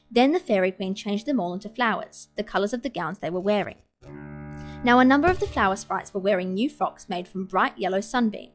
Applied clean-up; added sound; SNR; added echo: classical method log-MMSE.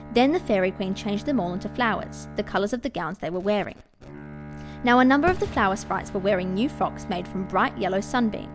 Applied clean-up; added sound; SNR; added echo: none; Bowed string instrument + Fireworks; 13 dB; none.